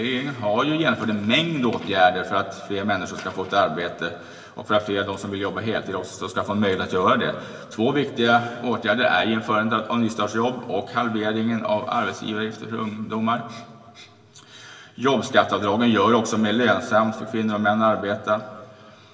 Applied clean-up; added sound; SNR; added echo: none; none; none; reverberation time 1.8 s.